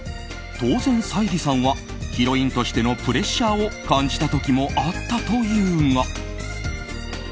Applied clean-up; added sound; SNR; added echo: none; none; none; none.